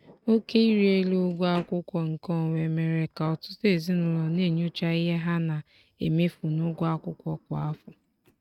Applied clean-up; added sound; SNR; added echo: neural mask model RNNoise.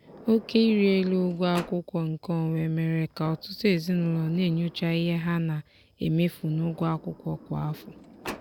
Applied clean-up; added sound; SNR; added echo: none; Sliding door; 20 dB; none.